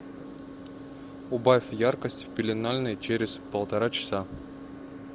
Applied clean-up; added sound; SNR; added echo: none; none; none; none.